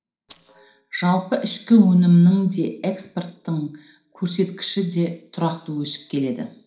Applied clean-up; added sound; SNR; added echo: neural separator model SepFormer DNS4.